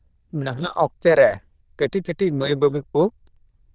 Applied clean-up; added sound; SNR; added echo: neural diffusion model UNIVERSE++.